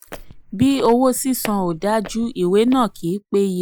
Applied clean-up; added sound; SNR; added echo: neural mask model Resemble Enhance denoiser.